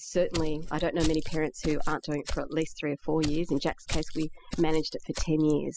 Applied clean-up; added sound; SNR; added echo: classical method spectral subtraction.